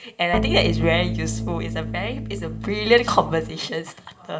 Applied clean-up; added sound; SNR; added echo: none; Organ; 3 dB; reverberation time 0.5 s.